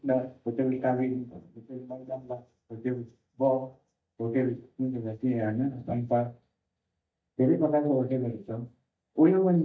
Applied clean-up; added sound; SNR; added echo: neural mask model DeepFilterNet 3.